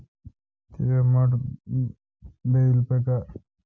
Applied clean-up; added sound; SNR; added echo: none; none; none; none.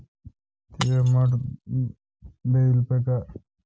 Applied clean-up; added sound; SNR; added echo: none; Shatter; 19 dB; none.